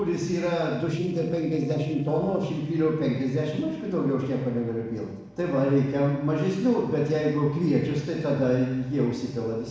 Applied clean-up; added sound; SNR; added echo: neural separator model SepFormer DNS4.